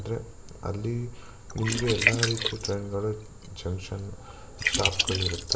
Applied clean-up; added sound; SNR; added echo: none; Liquid; 0 dB; reverberation time 2.2 s.